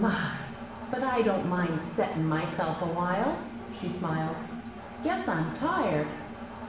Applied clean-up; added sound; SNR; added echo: none; Engine; 10 dB; reverberation time 0.9 s.